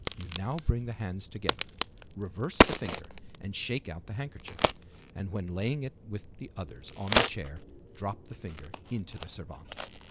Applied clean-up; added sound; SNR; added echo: none; Crack; -3 dB; none.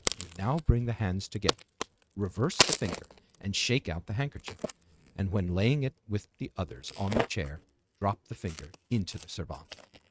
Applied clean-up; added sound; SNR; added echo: neural mask model RNNoise.